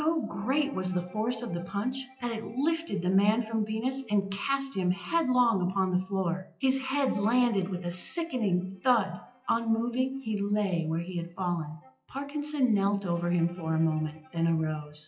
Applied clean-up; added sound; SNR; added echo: classical method WPE with log-MMSE.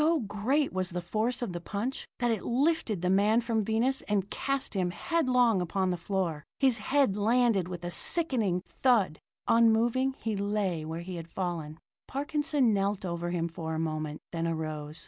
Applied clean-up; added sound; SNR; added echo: none; none; none; none.